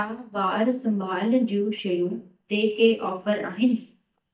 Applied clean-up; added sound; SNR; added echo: neural mask model DeepFilterNet 3.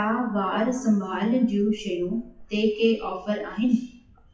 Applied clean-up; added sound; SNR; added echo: classical method WPE with log-MMSE.